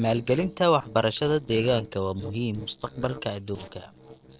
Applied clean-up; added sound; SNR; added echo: neural separator model SepFormer DNS4.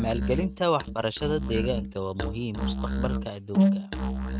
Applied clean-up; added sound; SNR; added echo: neural mask model RNNoise.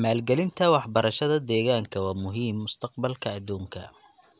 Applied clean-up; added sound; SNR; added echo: none; none; none; none.